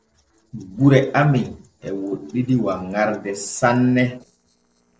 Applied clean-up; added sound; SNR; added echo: neural separator model SepFormer DNS4.